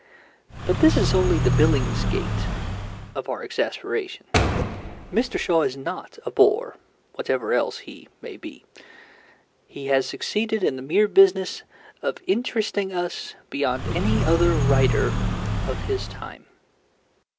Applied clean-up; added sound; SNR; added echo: none; Car + Door; -1 dB; none.